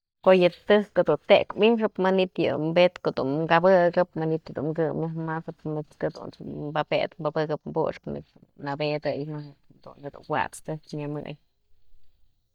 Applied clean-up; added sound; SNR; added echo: neural mask model DeepFilterNet 3.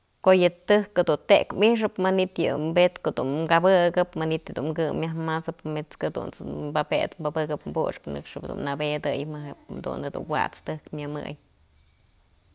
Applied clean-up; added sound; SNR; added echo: none; none; none; none.